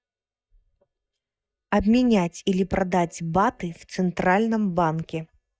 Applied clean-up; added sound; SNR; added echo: neural mask model DeepFilterNet 3.